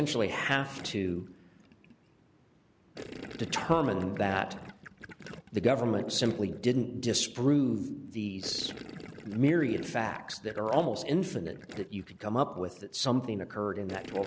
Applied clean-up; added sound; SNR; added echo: none; Gurgling; 17 dB; none.